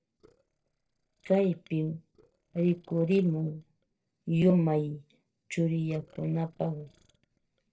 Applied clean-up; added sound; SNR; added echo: neural separator model SepFormer DNS4.